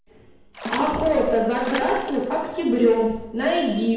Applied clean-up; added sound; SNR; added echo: none; Water / Splash, splatter; 13 dB; reverberation time 0.9 s.